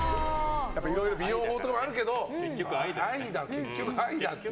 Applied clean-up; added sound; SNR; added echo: none; none; none; none.